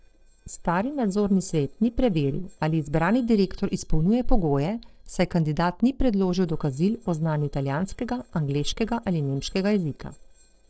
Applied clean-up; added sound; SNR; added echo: neural separator model SepFormer DNS4.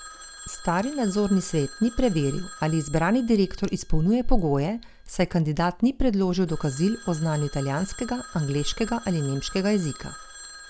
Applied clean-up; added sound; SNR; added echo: none; Telephone; 19 dB; none.